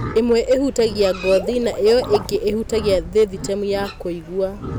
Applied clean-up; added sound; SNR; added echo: none; Livestock, farm animals, working animals + Liquid; 12 dB; none.